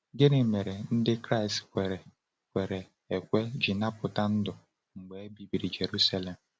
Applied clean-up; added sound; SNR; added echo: none; none; none; none.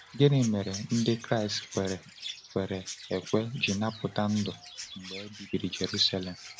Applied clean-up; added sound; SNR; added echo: none; Chirp, tweet; 14 dB; none.